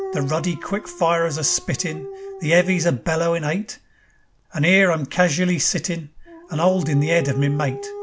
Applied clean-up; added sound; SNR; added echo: none; Dog; 15 dB; none.